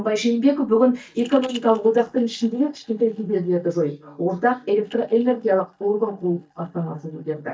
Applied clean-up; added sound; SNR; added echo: neural mask model DeepFilterNet 3.